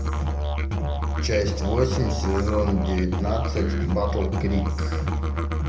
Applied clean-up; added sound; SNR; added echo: none; Musical instrument; -2 dB; reverberation time 0.6 s.